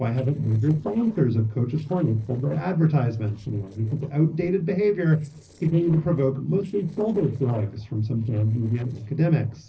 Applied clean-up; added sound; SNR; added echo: neural separator model SepFormer DNS4.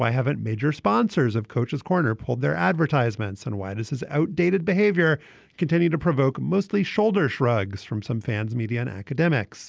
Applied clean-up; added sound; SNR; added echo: none; none; none; none.